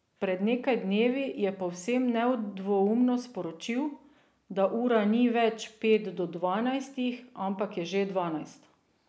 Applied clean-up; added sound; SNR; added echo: none; none; none; none.